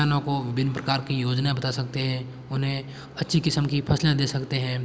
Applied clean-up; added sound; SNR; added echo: none; none; none; none.